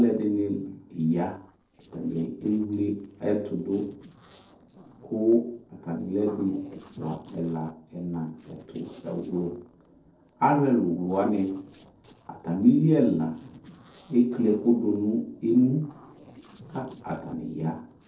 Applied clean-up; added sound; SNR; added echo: neural separator model SepFormer DNS4.